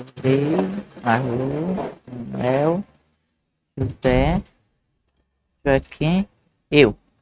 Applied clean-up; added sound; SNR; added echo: neural mask model RNNoise.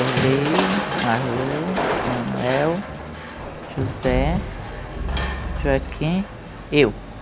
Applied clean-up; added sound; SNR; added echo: none; Crushing; 2 dB; none.